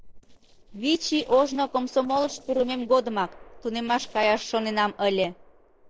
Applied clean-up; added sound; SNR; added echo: neural separator model SepFormer DNS4.